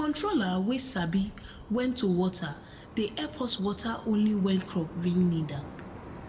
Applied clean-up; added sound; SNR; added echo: none; Chirp, tweet; 16 dB; reverberation time 0.7 s.